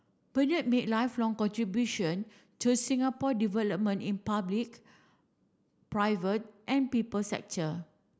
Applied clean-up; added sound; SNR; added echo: none; none; none; none.